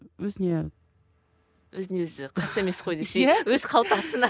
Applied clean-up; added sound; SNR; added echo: none; none; none; none.